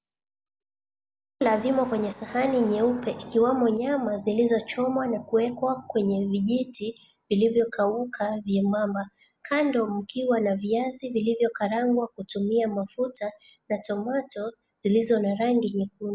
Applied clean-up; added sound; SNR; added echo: none; none; none; none.